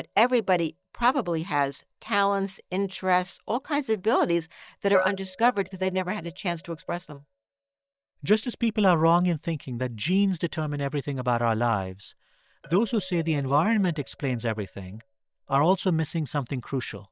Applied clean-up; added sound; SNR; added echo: neural mask model DeepFilterNet 3.